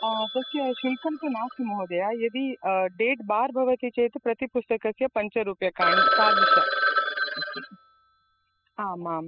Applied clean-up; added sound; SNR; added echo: classical method spectral subtraction.